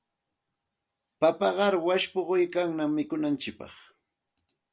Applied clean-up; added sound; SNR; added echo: none; none; none; none.